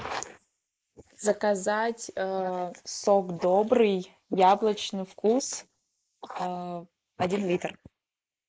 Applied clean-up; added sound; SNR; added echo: neural mask model Resemble Enhance denoiser.